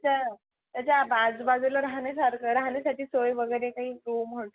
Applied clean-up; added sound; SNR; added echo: none; none; none; none.